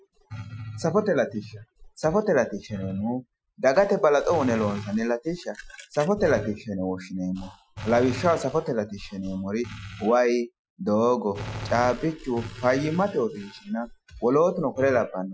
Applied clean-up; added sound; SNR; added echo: classical method Wiener filter.